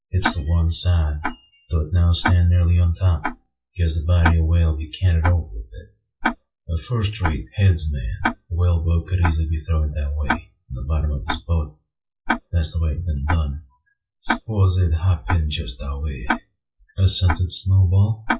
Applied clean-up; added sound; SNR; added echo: classical method WPE with log-MMSE.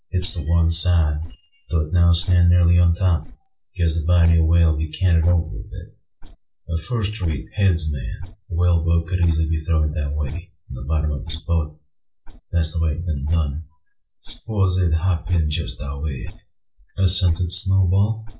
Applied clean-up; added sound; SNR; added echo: neural separator model SepFormer DNS4.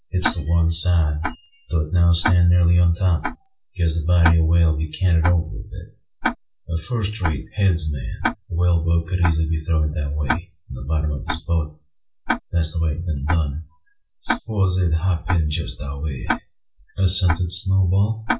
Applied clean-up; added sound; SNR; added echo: none; Tick-tock; 11 dB; reverberation time 0.2 s.